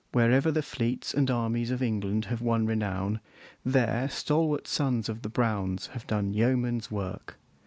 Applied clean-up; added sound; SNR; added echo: none; none; none; none.